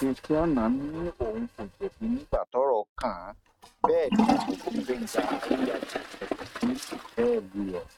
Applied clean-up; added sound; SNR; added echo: neural mask model RNNoise.